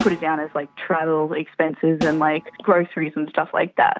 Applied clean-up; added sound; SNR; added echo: none; Snare drum; 15 dB; none.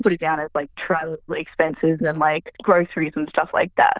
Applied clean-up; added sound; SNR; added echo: neural diffusion model UNIVERSE++.